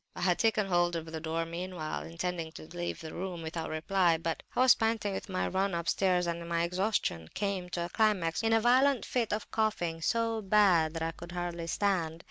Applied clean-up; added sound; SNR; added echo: none; none; none; none.